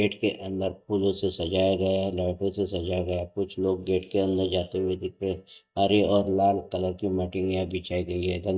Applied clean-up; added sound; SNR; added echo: neural mask model DeepFilterNet 3.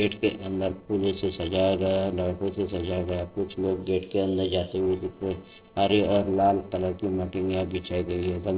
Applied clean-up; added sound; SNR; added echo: neural separator model SepFormer DNS4.